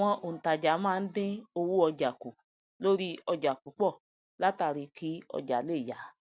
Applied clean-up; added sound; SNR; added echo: none; none; none; none.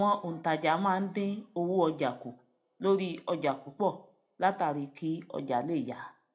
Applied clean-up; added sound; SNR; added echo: none; none; none; reverberation time 0.3 s.